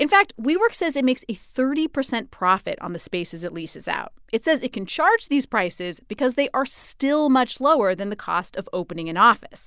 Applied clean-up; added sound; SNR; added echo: none; none; none; none.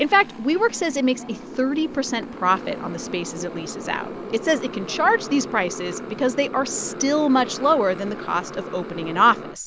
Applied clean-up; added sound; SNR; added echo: none; Motorcycle; 11 dB; none.